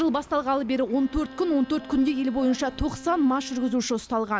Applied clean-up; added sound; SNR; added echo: none; Bowed string instrument; 19 dB; none.